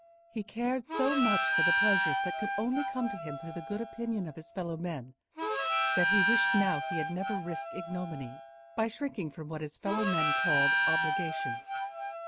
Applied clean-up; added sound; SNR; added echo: none; Harmonica; -3 dB; none.